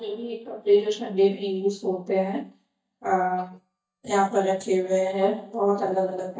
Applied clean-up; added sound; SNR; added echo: neural mask model DeepFilterNet 3.